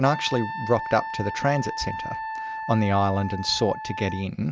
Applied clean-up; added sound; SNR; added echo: none; Wind instrument, woodwind instrument; 8 dB; none.